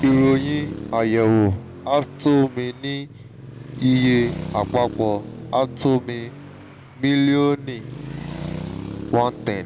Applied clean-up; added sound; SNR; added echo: none; Traffic noise, roadway noise; 12 dB; none.